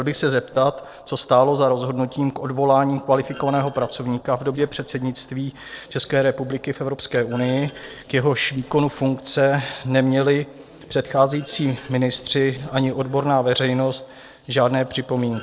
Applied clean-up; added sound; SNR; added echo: neural separator model SepFormer DNS4.